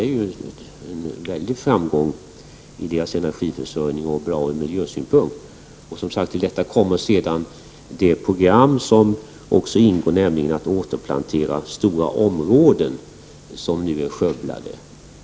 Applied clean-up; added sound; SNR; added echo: none; none; none; none.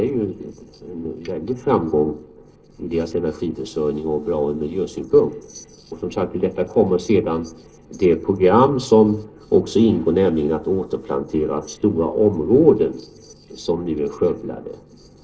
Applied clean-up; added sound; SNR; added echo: neural separator model SepFormer DNS4.